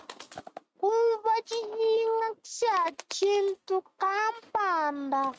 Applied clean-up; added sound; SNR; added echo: neural mask model RNNoise.